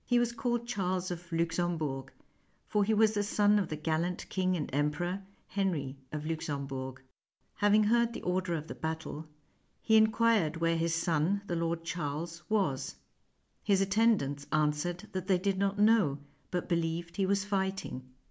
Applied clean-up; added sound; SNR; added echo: none; none; none; none.